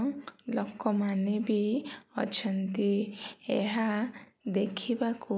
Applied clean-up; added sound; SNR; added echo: none; none; none; none.